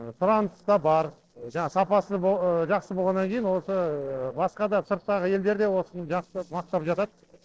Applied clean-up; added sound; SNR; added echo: neural separator model SepFormer DNS4.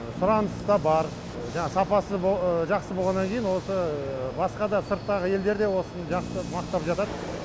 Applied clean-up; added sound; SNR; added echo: none; Bass guitar + Bass guitar; 15 dB; none.